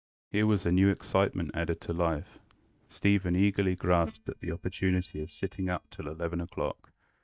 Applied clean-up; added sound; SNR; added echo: neural mask model DeepFilterNet 3.